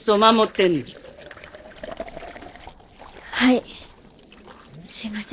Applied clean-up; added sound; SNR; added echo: neural separator model SepFormer DNS4.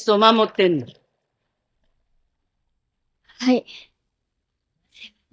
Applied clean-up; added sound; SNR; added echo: neural mask model DeepFilterNet 3.